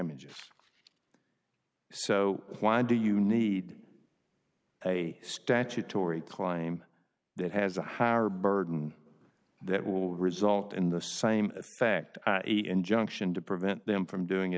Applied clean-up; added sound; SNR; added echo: none; none; none; none.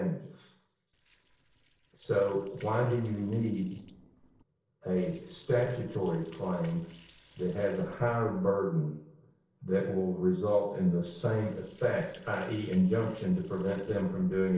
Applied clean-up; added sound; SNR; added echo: neural separator model SepFormer DNS4.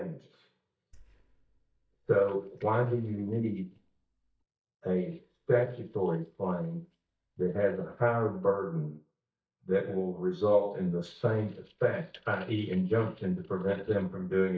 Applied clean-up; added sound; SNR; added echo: neural mask model DeepFilterNet 3.